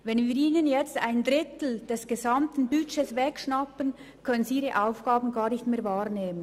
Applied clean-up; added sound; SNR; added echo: none; none; none; none.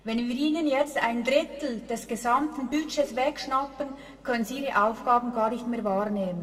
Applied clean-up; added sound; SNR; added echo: none; none; none; reverberation time 1.3 s.